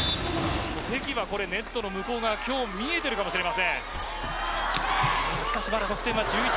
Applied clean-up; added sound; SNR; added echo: none; Fireworks; 12 dB; none.